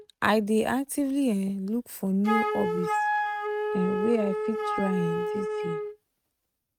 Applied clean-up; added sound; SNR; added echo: neural mask model RNNoise.